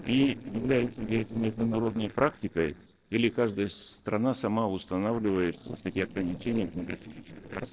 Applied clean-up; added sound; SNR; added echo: neural separator model SepFormer DNS4.